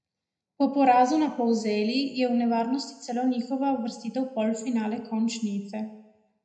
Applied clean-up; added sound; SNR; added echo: none; none; none; reverberation time 0.7 s.